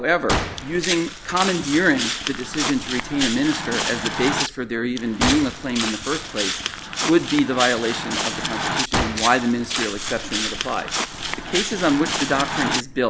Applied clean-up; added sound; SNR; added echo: none; Gunshot, gunfire + Walk, footsteps; 3 dB; none.